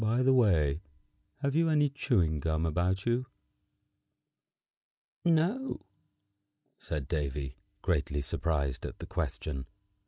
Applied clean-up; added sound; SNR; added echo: none; none; none; none.